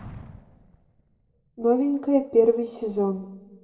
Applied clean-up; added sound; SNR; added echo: neural separator model SepFormer DNS4.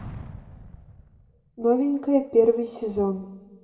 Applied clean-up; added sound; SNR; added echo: none; Explosion; 20 dB; reverberation time 1.1 s.